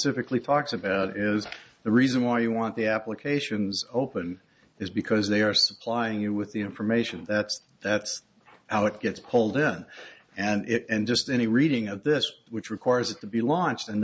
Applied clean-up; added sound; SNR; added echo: none; none; none; none.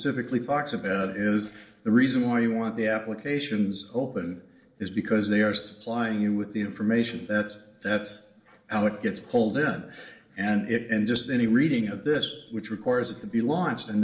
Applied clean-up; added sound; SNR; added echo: neural separator model SepFormer DNS4.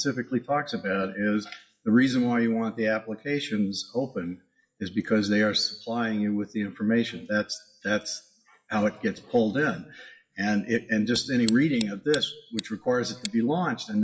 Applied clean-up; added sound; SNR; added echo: classical method WPE with log-MMSE.